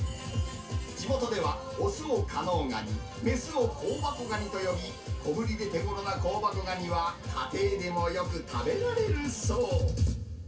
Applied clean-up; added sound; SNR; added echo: none; none; none; reverberation time 0.2 s.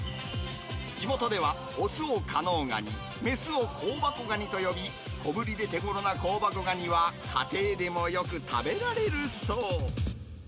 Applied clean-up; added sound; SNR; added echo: none; none; none; none.